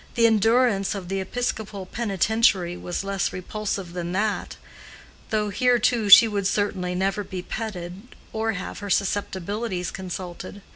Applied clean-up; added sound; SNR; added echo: none; none; none; none.